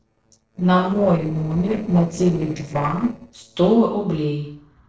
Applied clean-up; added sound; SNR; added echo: neural separator model SepFormer DNS4.